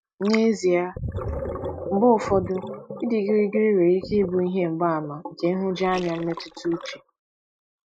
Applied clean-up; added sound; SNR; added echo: neural mask model RNNoise.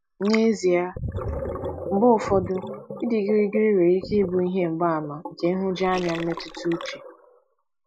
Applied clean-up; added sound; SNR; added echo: none; Gurgling; 11 dB; none.